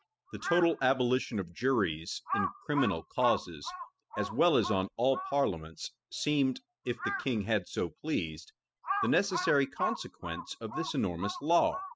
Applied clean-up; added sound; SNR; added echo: classical method spectral subtraction.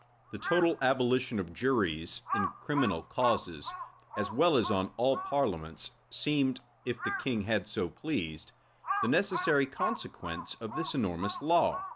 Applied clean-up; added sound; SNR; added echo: none; Crow; 8 dB; none.